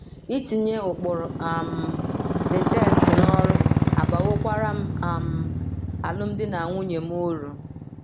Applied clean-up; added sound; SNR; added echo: none; Motorcycle; -4 dB; none.